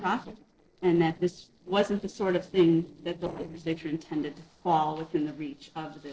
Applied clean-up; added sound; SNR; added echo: neural separator model SepFormer DNS4.